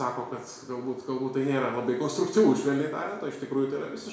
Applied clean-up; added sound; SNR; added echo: none; none; none; reverberation time 0.6 s.